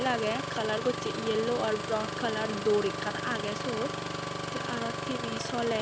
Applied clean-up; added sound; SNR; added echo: none; Engine starting; 3 dB; none.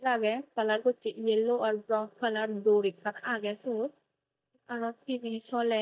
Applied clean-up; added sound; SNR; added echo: neural mask model DeepFilterNet 3.